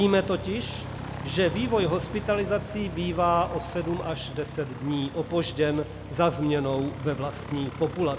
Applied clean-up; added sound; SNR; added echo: none; Aircraft; 10 dB; none.